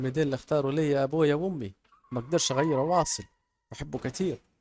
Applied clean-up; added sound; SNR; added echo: neural mask model RNNoise.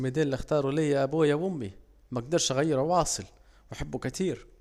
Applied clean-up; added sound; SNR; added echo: none; none; none; none.